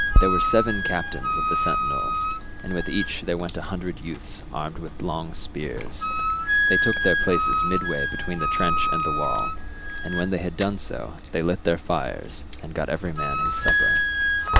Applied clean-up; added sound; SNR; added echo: none; Chewing, mastication + Wind instrument, woodwind instrument; -4 dB; none.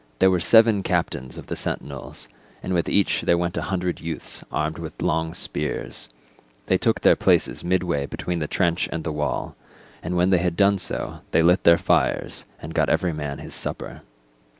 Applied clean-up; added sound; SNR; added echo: none; none; none; none.